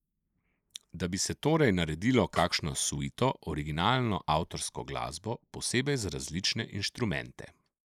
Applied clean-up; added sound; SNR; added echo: neural mask model Resemble Enhance denoiser.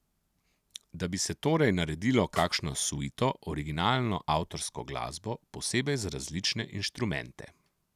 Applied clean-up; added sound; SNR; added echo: none; Snare drum; 16 dB; none.